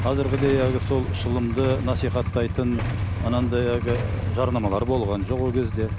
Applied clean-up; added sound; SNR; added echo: none; Idling / Engine starting / Motorcycle / Accelerating, revving, vroom; 1 dB; none.